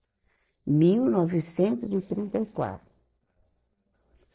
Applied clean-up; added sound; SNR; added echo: neural separator model SepFormer DNS4.